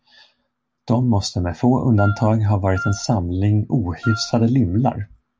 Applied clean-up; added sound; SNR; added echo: none; Wind instrument, woodwind instrument; 14 dB; none.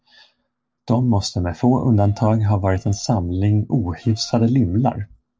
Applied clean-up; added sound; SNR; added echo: neural separator model SepFormer DNS4.